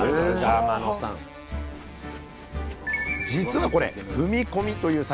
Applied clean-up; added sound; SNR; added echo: none; none; none; none.